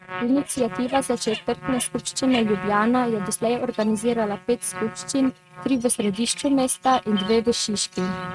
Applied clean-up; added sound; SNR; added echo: neural mask model RNNoise.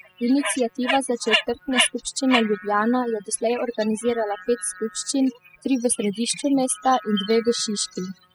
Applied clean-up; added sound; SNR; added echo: classical method spectral subtraction.